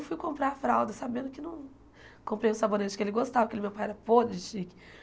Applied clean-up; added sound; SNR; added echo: none; none; none; none.